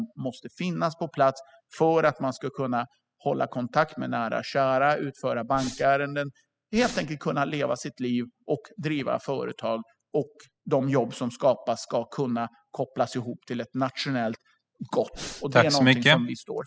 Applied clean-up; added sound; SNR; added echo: classical method spectral subtraction.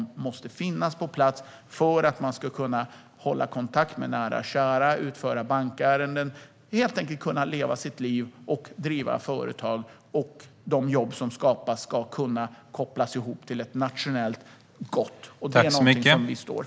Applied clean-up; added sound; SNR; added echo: none; none; none; none.